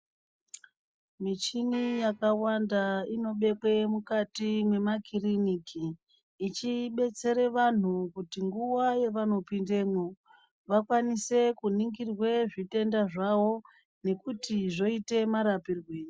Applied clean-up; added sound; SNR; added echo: none; Vehicle horn, car horn, honking; 19 dB; none.